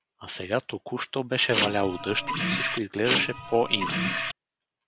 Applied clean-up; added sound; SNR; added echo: none; Printer; 0 dB; none.